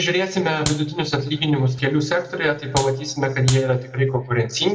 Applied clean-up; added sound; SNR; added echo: none; Clapping; 11 dB; reverberation time 1.8 s.